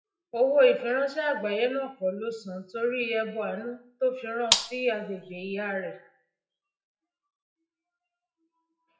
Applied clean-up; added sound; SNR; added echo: classical method WPE with log-MMSE.